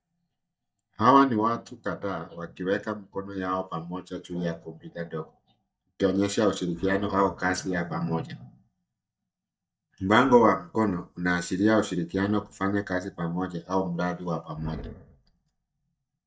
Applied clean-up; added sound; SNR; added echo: neural mask model DeepFilterNet 3.